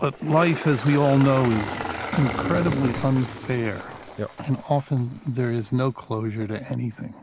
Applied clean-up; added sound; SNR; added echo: none; Engine; 10 dB; none.